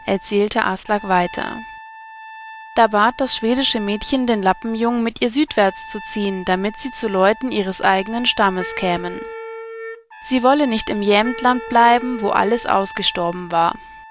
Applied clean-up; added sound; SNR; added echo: none; Trumpet + Wind instrument, woodwind instrument; 15 dB; none.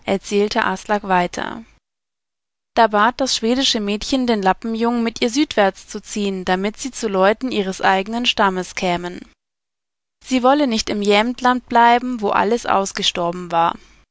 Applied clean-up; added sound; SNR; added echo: none; none; none; none.